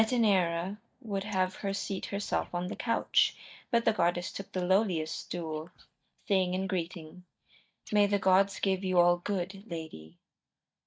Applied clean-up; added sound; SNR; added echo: neural mask model DeepFilterNet 3.